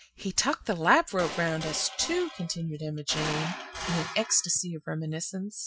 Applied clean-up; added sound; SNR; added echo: classical method Wiener filter.